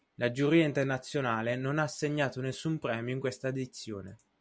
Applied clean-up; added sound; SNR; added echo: none; none; none; none.